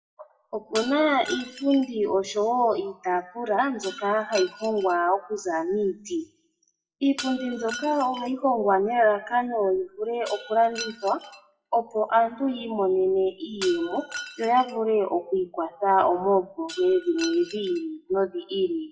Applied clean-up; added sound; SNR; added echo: classical method WPE with log-MMSE.